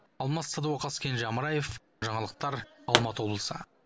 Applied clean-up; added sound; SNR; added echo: none; Explosion; -2 dB; none.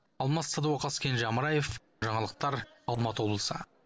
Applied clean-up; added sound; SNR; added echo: neural separator model SepFormer DNS4.